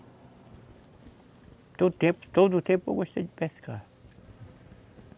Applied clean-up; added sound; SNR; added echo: none; none; none; none.